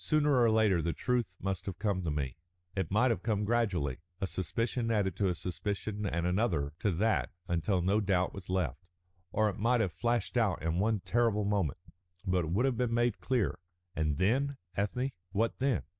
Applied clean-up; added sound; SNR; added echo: none; none; none; none.